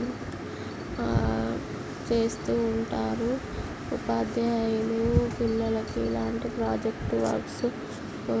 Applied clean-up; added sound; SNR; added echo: none; Telephone; 20 dB; none.